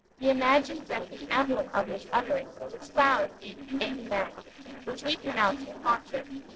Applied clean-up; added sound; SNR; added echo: neural separator model SepFormer DNS4.